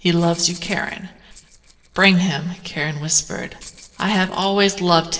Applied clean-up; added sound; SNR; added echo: neural separator model SepFormer DNS4.